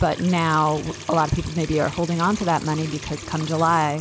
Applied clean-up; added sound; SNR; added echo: none; Trickle, dribble / Sink (filling or washing) / Water tap, faucet; 14 dB; none.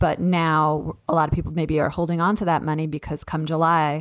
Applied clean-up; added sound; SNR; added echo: none; none; none; none.